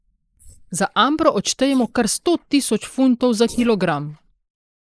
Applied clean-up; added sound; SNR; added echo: neural mask model Resemble Enhance denoiser.